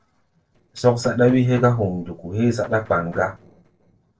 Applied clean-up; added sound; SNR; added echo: neural separator model SepFormer DNS4.